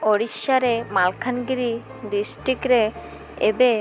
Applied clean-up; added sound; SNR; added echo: none; Piano; 19 dB; none.